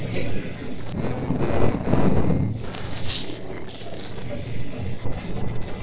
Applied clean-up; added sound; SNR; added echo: neural separator model SepFormer DNS4.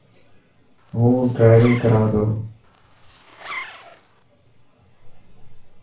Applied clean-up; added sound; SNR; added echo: none; Zipper (clothing); 17 dB; reverberation time 0.3 s.